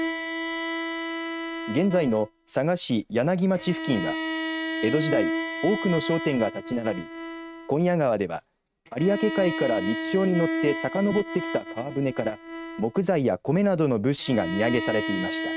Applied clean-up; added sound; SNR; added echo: neural mask model RNNoise.